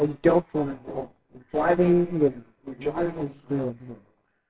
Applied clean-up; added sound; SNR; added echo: neural separator model SepFormer WHAMR!.